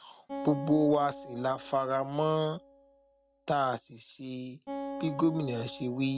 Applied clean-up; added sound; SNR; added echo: none; Acoustic guitar; 12 dB; none.